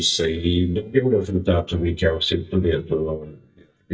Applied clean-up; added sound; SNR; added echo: neural mask model DeepFilterNet 3.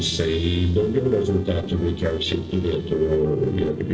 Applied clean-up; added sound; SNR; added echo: neural separator model SepFormer DNS4.